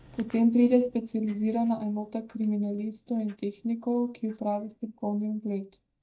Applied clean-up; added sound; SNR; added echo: neural mask model DeepFilterNet 3.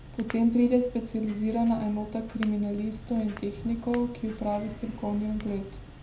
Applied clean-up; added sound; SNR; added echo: none; Crack / Crackle; 14 dB; reverberation time 0.5 s.